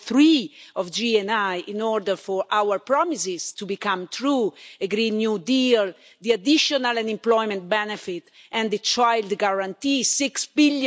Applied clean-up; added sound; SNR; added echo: none; none; none; none.